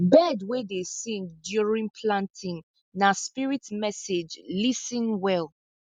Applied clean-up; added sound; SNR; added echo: none; none; none; none.